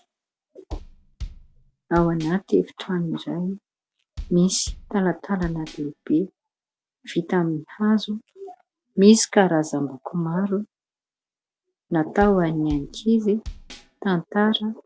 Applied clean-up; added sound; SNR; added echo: none; Bass drum; 14 dB; none.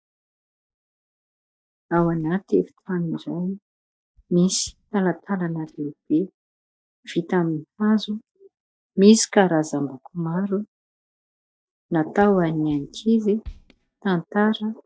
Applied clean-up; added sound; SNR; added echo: neural mask model DeepFilterNet 3.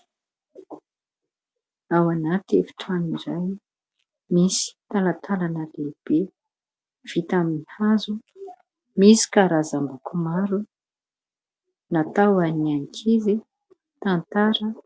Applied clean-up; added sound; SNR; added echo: none; none; none; none.